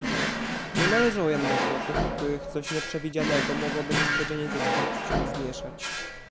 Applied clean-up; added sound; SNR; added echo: none; Drawer open or close; -2 dB; none.